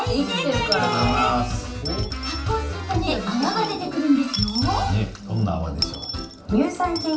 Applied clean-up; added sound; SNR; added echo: none; Coin (dropping) / Dishes, pots, and pans; 12 dB; reverberation time 0.3 s.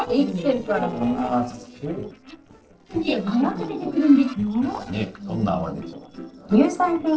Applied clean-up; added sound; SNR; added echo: neural separator model SepFormer DNS4.